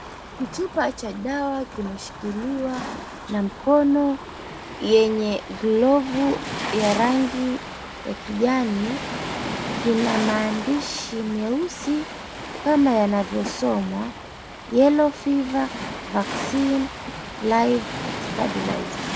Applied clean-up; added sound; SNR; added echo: none; Waves, surf; 9 dB; none.